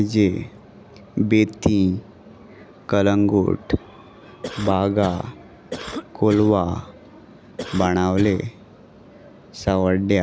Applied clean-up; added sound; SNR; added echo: none; Cough; 12 dB; none.